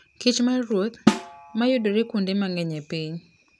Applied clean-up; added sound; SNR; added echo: none; Snare drum; 3 dB; none.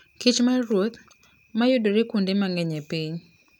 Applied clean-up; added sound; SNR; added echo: none; none; none; none.